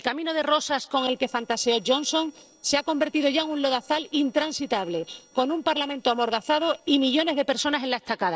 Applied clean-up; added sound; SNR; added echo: neural separator model SepFormer DNS4.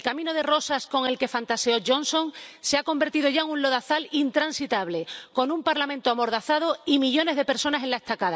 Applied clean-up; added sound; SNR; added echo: none; none; none; none.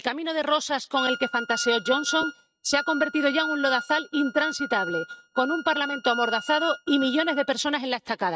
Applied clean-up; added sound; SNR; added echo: neural mask model RNNoise.